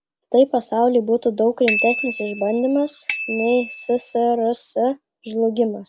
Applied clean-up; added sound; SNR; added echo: none; Bicycle bell; 3 dB; none.